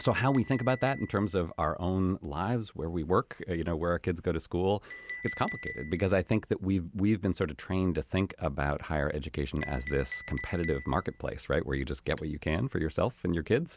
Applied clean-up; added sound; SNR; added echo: none; Chink, clink; 18 dB; none.